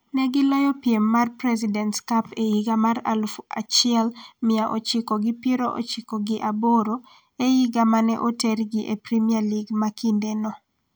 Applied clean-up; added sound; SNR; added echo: none; none; none; none.